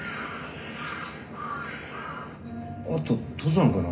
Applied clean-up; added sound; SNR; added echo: none; none; none; reverberation time 1.6 s.